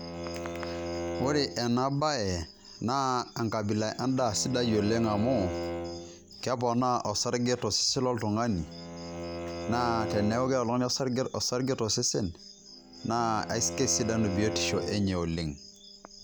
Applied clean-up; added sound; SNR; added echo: none; Bowed string instrument; 9 dB; none.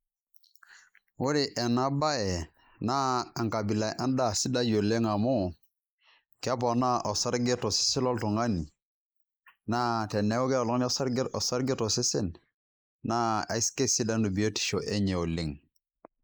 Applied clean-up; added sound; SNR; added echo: neural mask model Resemble Enhance denoiser.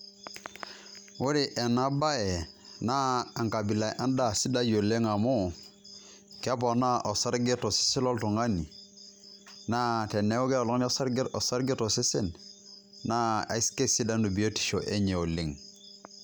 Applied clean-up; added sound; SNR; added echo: none; none; none; none.